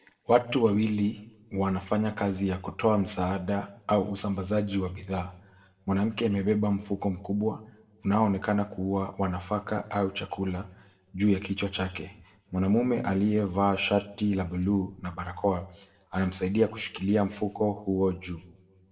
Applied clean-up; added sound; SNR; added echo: none; none; none; reverberation time 0.7 s.